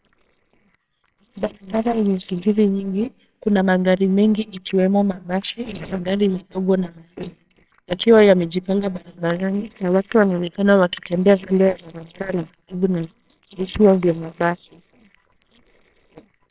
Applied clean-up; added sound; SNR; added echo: neural separator model SepFormer WHAMR!.